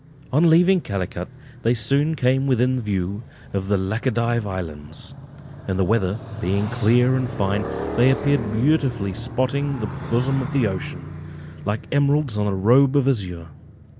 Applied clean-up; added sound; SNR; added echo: none; Motorcycle; 11 dB; none.